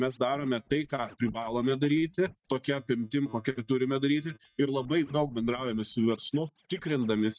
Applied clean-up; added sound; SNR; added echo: neural mask model DeepFilterNet 3.